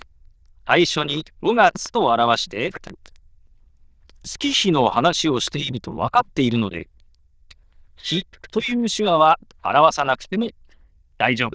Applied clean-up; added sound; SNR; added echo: neural diffusion model UNIVERSE++.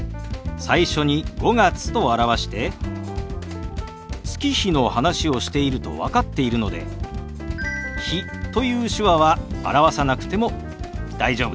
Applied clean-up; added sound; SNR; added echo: none; none; none; none.